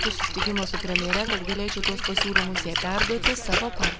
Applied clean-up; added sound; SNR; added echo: none; Splash, splatter; -4 dB; none.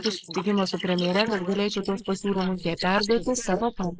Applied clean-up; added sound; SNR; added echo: neural mask model Resemble Enhance denoiser.